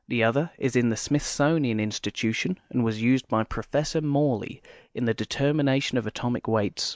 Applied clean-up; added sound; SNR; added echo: none; none; none; none.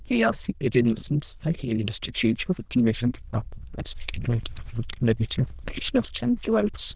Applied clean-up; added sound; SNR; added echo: neural diffusion model UNIVERSE++.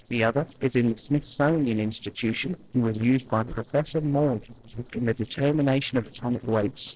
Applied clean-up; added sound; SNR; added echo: neural separator model SepFormer DNS4.